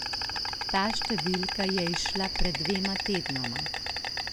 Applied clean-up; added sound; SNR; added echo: none; Insect; 0 dB; none.